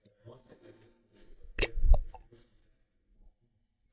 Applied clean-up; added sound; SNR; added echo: neural mask model DeepFilterNet 3.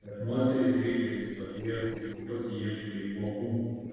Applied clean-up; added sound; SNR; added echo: neural separator model SepFormer DNS4.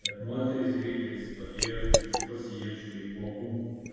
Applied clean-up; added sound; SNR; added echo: none; Liquid; 0 dB; reverberation time 2.0 s.